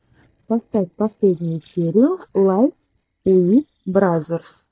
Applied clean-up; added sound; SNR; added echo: neural mask model DeepFilterNet 3.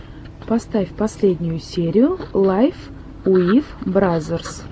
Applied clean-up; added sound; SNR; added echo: none; none; none; none.